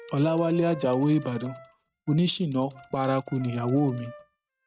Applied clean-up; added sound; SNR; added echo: neural mask model RNNoise.